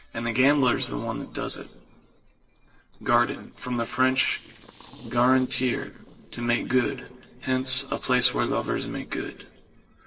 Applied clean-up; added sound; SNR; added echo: neural separator model SepFormer DNS4.